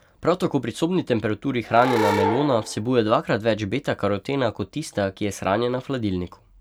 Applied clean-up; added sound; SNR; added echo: none; Animal / Brass instrument; 6 dB; none.